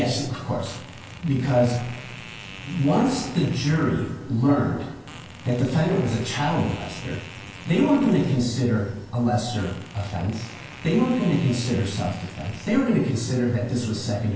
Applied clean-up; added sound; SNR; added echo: none; Fart; 19 dB; reverberation time 0.3 s.